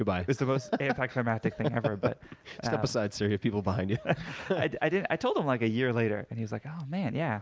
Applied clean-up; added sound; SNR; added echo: none; none; none; none.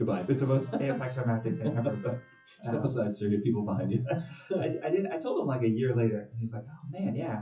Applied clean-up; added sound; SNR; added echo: classical method WPE with log-MMSE.